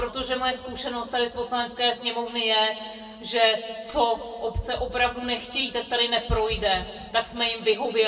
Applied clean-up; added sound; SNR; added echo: none; none; none; reverberation time 1.9 s.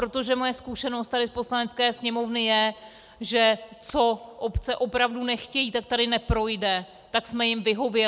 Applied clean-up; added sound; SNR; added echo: none; none; none; none.